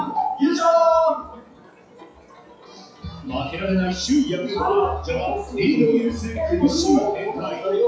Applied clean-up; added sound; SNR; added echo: classical method WPE with log-MMSE.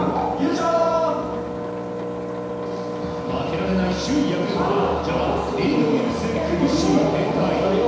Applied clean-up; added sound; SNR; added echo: none; Engine; 6 dB; reverberation time 1.0 s.